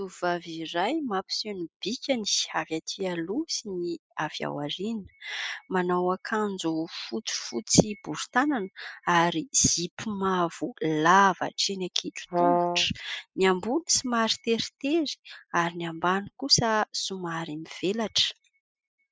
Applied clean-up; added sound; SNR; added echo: classical method spectral subtraction.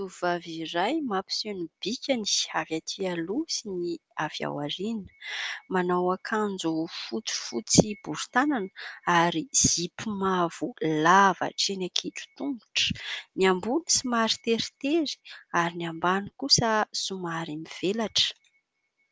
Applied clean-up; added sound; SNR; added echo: none; none; none; none.